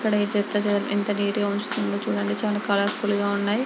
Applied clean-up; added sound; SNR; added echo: none; none; none; none.